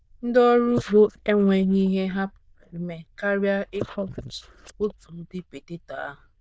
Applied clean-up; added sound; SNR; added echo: neural diffusion model UNIVERSE++.